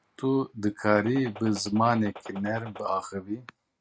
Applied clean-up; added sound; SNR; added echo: neural mask model RNNoise.